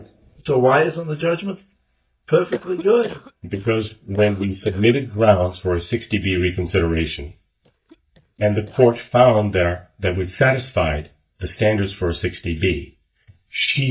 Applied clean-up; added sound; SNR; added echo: neural mask model DeepFilterNet 3.